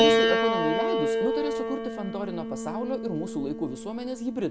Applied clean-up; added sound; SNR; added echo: none; Piano; -4 dB; none.